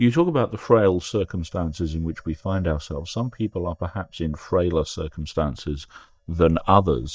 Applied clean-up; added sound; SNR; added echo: neural mask model DeepFilterNet 3.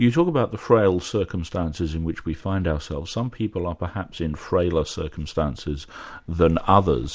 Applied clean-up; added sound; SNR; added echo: none; none; none; none.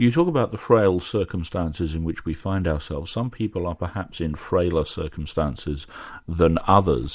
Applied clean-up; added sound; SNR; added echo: neural mask model Resemble Enhance denoiser.